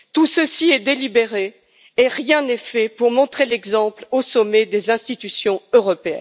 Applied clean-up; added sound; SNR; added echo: none; none; none; none.